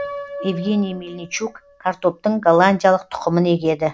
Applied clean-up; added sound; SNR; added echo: none; Piano; 17 dB; none.